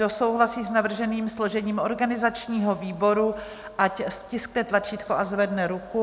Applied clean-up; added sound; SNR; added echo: none; none; none; none.